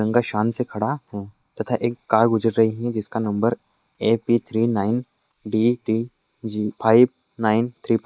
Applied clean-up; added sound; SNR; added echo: neural mask model Resemble Enhance denoiser.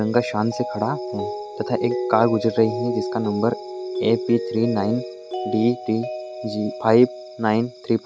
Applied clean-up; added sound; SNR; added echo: none; Glass + Mallet percussion; 7 dB; none.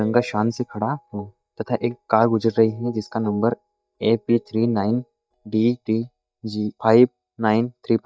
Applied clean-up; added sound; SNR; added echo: neural mask model DeepFilterNet 3.